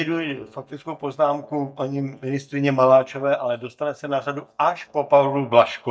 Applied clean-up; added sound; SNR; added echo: neural mask model DeepFilterNet 3.